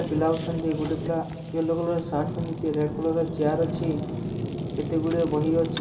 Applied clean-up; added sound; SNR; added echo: none; Fire; 6 dB; reverberation time 2.3 s.